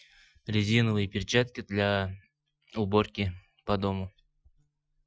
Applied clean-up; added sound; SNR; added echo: classical method Wiener filter.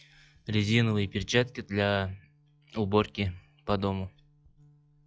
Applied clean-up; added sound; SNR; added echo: classical method log-MMSE.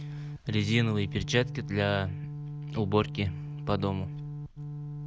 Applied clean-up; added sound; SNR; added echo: none; Organ; 7 dB; none.